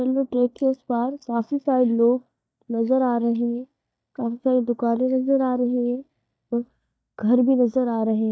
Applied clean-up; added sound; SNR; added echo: neural mask model DeepFilterNet 3.